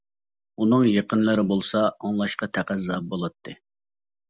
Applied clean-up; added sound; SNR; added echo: none; none; none; none.